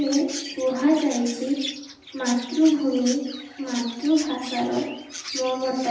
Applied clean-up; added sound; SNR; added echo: none; Chirp, tweet; 12 dB; reverberation time 0.9 s.